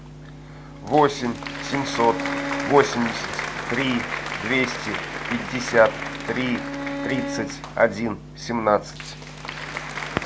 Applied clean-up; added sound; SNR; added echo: none; Bowed string instrument + Applause; 6 dB; none.